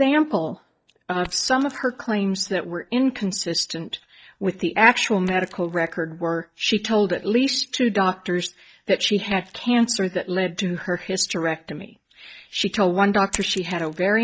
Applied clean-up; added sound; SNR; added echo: neural mask model DeepFilterNet 3.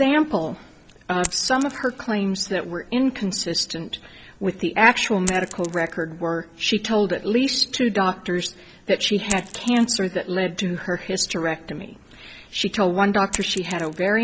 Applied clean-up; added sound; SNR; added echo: none; Coin (dropping); 17 dB; none.